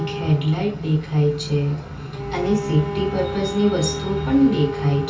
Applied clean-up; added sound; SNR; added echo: none; Bowed string instrument; 10 dB; reverberation time 0.2 s.